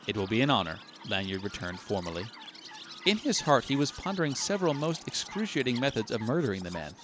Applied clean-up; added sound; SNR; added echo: none; Chirp, tweet; 16 dB; none.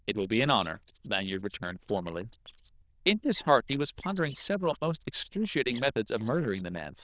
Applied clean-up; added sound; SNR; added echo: neural diffusion model UNIVERSE++.